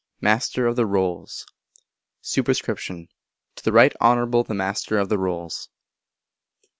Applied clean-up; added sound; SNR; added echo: none; none; none; none.